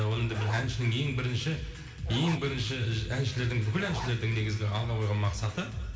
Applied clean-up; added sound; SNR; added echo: none; Zipper (clothing); 12 dB; reverberation time 2.1 s.